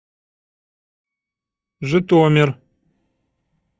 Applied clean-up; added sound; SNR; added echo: neural mask model DeepFilterNet 3.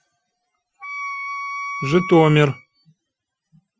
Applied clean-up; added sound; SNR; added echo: classical method Wiener filter.